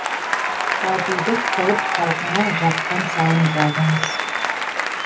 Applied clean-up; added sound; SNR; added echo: none; Applause; 0 dB; reverberation time 0.4 s.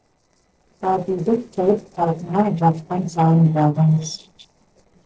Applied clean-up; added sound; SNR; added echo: neural separator model SepFormer DNS4.